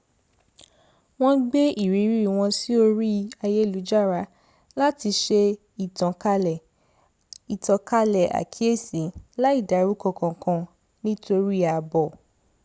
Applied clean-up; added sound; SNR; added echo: none; none; none; none.